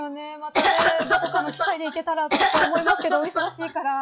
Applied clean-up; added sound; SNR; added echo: classical method log-MMSE.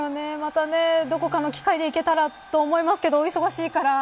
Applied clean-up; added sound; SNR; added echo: none; none; none; none.